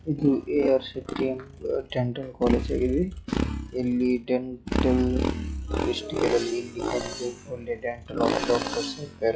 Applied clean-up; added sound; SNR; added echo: classical method log-MMSE.